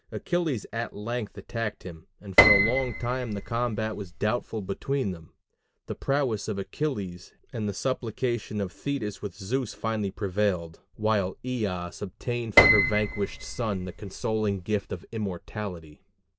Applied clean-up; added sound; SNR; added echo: none; Piano; -3 dB; none.